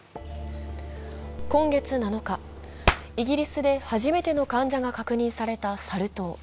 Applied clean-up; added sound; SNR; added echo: none; Hands; 7 dB; none.